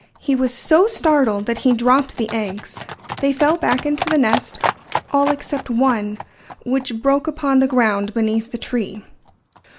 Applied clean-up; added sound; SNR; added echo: none; Livestock, farm animals, working animals; 11 dB; none.